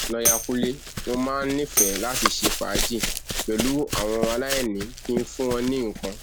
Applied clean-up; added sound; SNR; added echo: none; Run + Tambourine; 1 dB; none.